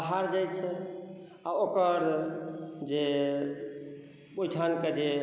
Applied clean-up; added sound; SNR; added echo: none; none; none; none.